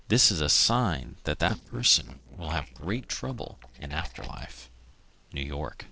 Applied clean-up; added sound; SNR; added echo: neural separator model SepFormer DNS4.